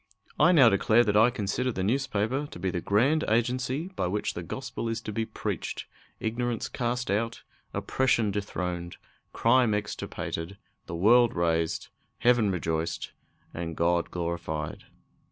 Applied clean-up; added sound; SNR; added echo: none; none; none; none.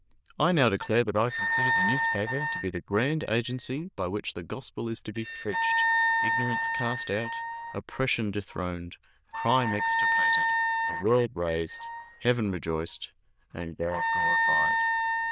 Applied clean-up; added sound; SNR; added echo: neural diffusion model UNIVERSE++.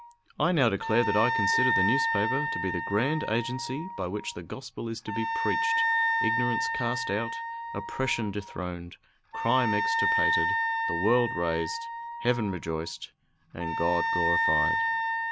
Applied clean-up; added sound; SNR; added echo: none; Wind instrument, woodwind instrument; -1 dB; none.